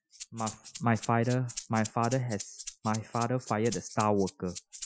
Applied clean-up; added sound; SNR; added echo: classical method Wiener filter.